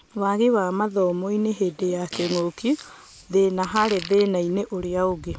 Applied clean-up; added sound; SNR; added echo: none; Fart; 17 dB; none.